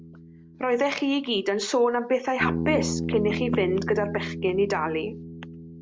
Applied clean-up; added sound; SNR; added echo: none; Bass guitar; 7 dB; none.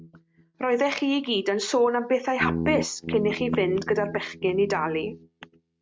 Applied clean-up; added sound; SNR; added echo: neural mask model RNNoise.